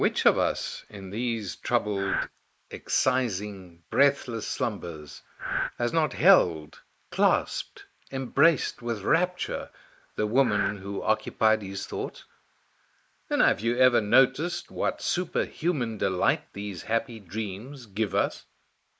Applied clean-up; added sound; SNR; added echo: neural mask model Resemble Enhance denoiser.